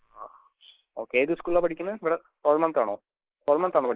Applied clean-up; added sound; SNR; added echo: neural mask model Resemble Enhance denoiser.